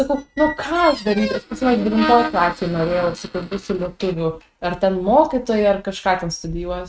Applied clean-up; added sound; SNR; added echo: neural mask model RNNoise.